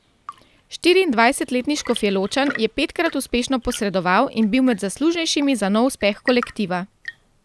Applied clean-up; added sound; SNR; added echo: none; Tap / Fill (with liquid) / Trickle, dribble / Chirp, tweet / Engine; 18 dB; none.